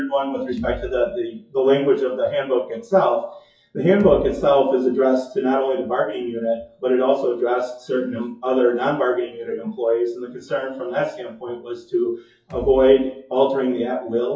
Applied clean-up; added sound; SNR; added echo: classical method WPE with log-MMSE.